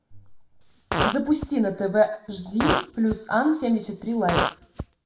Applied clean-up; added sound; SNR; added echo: none; Fart; 6 dB; reverberation time 0.5 s.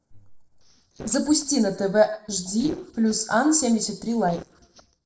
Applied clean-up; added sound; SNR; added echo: neural separator model SepFormer DNS4.